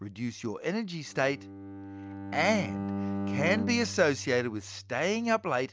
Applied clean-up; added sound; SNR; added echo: none; Bowed string instrument; 7 dB; none.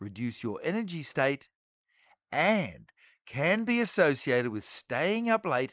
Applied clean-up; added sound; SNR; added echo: neural mask model Resemble Enhance denoiser.